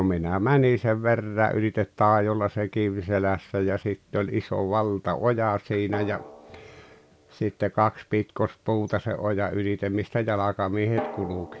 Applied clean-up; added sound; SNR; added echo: none; Drum; 19 dB; none.